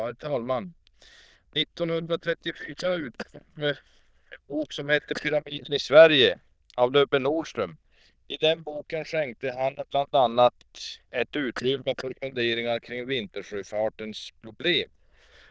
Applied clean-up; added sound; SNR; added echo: neural diffusion model UNIVERSE++.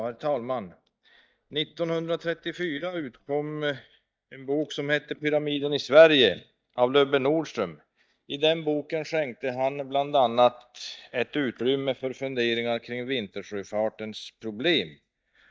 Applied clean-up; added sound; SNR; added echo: neural mask model DeepFilterNet 3.